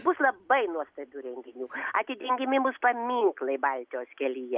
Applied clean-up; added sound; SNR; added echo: none; none; none; none.